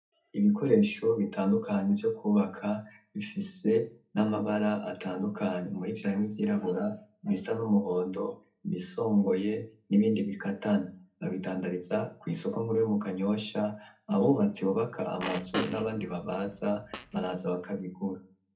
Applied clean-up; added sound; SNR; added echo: none; Fart; 10 dB; reverberation time 0.3 s.